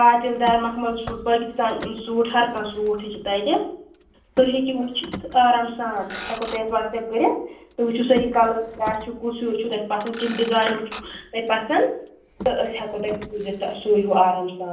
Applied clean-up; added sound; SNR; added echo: none; Motor vehicle (road); 17 dB; reverberation time 0.6 s.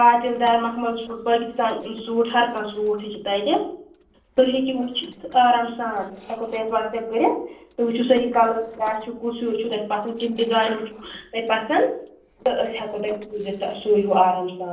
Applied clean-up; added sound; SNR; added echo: neural separator model SepFormer DNS4.